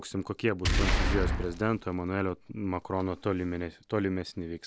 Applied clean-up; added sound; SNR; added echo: none; Boom; -1 dB; none.